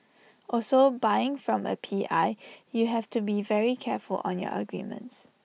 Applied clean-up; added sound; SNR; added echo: none; none; none; none.